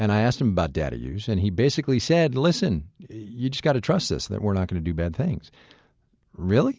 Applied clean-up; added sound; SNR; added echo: none; none; none; none.